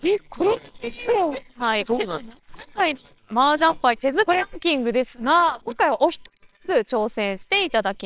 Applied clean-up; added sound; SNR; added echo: neural separator model SepFormer WHAMR!.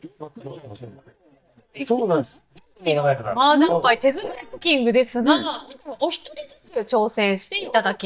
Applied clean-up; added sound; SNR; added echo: neural mask model DeepFilterNet 3.